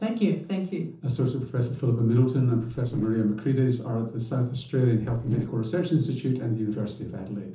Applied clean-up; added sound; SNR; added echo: neural separator model SepFormer DNS4.